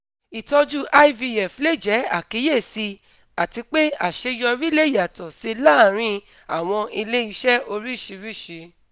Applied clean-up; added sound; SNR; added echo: none; none; none; none.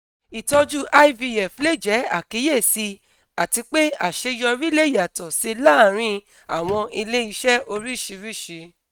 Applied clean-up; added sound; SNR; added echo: neural mask model RNNoise.